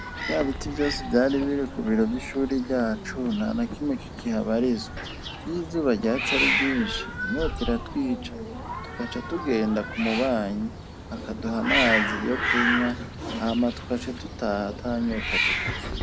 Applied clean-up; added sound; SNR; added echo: none; Hiss + Bird vocalization, bird call, bird song; 3 dB; none.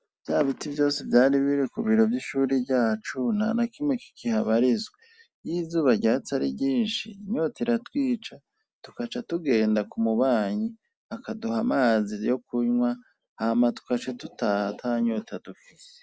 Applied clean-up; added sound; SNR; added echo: none; none; none; none.